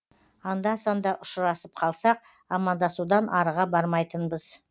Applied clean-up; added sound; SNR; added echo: none; none; none; none.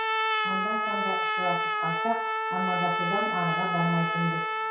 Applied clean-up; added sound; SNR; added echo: none; Trumpet; -4 dB; reverberation time 0.6 s.